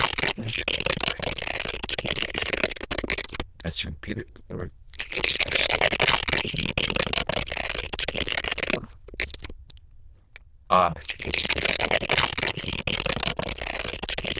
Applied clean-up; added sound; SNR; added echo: neural diffusion model UNIVERSE++.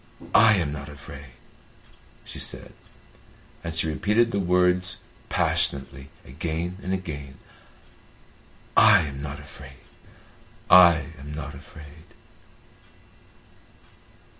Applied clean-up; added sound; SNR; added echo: none; none; none; none.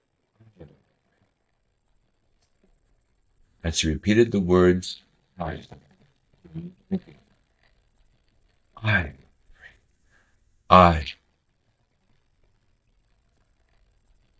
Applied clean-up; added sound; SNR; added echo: neural mask model DeepFilterNet 3.